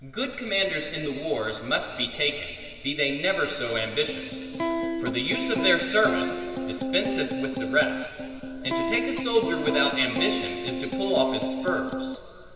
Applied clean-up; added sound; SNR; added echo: none; Electric guitar; 2 dB; reverberation time 2.6 s.